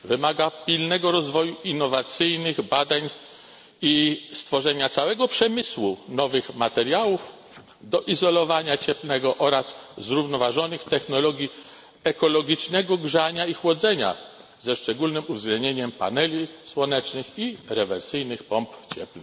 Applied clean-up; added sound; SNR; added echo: none; none; none; none.